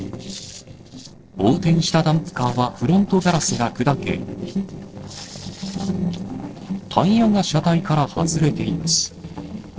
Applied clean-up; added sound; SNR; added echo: neural separator model SepFormer DNS4.